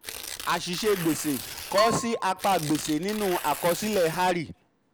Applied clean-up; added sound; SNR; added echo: none; Bell / Percussion + Tearing; 9 dB; none.